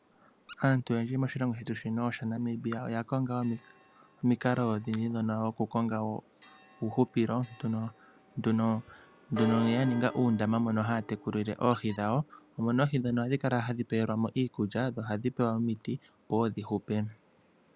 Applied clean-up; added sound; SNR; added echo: none; Church bell + Squeak; 18 dB; none.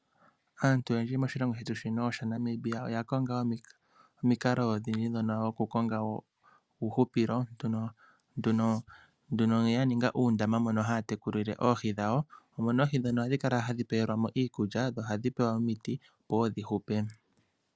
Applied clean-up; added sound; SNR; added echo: none; none; none; none.